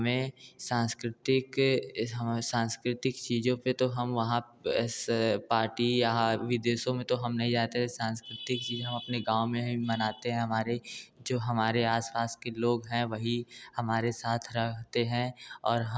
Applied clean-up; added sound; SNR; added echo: none; none; none; none.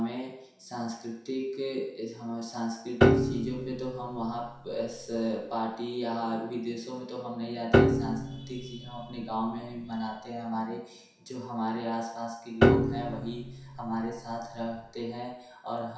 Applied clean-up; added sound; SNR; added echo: none; Piano; -5 dB; reverberation time 0.7 s.